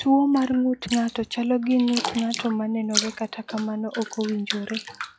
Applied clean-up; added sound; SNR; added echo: classical method log-MMSE.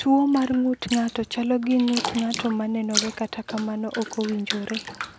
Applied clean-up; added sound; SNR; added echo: none; Bathtub (filling or washing); 10 dB; none.